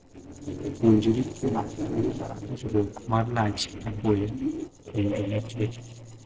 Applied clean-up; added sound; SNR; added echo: neural separator model SepFormer DNS4.